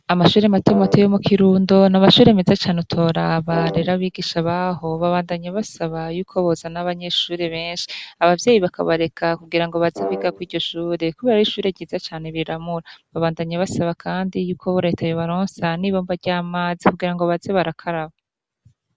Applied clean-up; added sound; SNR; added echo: none; Brass instrument; 11 dB; none.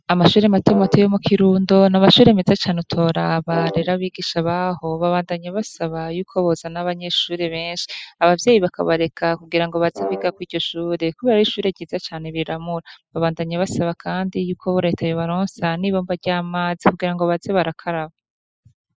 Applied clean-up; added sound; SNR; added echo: classical method spectral subtraction.